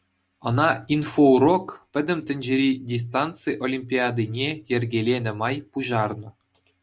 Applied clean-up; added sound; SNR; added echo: none; none; none; none.